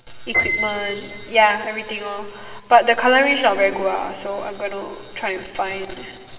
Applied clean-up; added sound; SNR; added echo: none; Piano; 11 dB; reverberation time 2.4 s.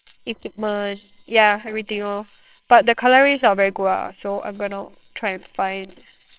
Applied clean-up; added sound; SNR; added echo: neural separator model SepFormer WHAMR!.